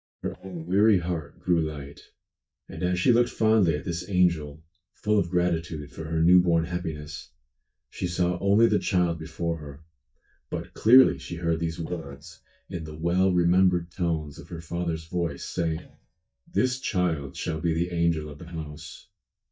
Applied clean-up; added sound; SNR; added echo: neural mask model DeepFilterNet 3.